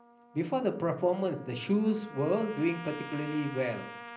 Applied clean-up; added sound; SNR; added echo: none; Trumpet; 15 dB; reverberation time 0.5 s.